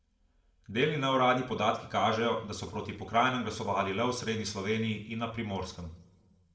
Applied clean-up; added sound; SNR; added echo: none; none; none; reverberation time 0.6 s.